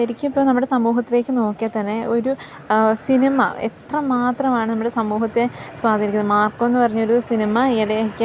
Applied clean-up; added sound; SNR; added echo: none; none; none; none.